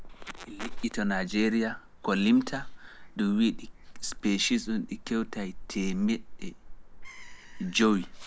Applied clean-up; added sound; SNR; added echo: none; Gull, seagull / Fowl; 10 dB; none.